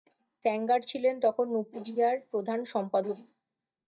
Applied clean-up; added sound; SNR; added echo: neural mask model DeepFilterNet 3.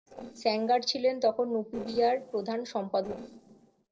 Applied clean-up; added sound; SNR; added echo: neural separator model SepFormer DNS4.